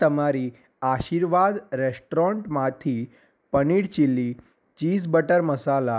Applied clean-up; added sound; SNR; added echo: none; none; none; none.